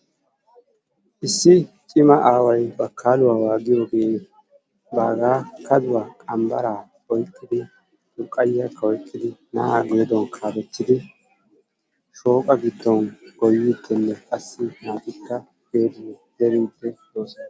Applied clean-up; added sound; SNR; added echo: none; none; none; none.